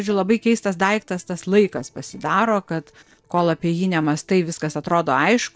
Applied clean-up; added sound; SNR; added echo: neural separator model SepFormer DNS4.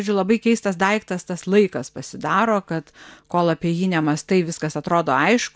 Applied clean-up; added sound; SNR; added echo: none; none; none; none.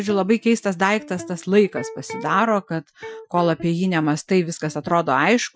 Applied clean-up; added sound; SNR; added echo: classical method Wiener filter.